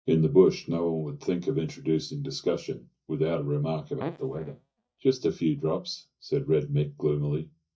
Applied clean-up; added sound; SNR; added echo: neural mask model DeepFilterNet 3.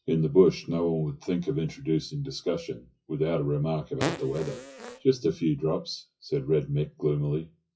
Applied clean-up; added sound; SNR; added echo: classical method WPE with log-MMSE.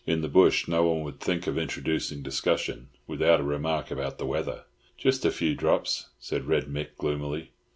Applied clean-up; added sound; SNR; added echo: none; none; none; none.